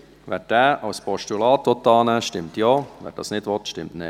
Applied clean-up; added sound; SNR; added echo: none; none; none; none.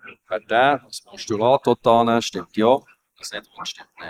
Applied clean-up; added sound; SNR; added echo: neural mask model Resemble Enhance denoiser.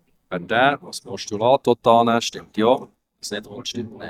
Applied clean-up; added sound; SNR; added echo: neural mask model DeepFilterNet 3.